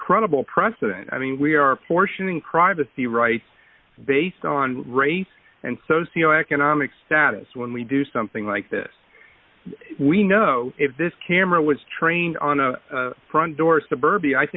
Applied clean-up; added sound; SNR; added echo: none; none; none; none.